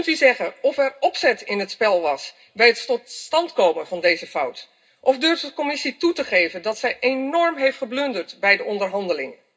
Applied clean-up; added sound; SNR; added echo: none; none; none; reverberation time 0.2 s.